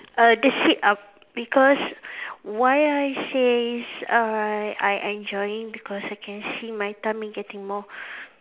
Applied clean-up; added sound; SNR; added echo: none; none; none; none.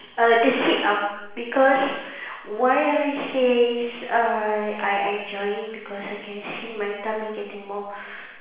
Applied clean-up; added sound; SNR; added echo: none; none; none; reverberation time 0.9 s.